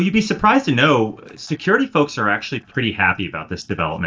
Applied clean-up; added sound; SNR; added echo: neural mask model DeepFilterNet 3.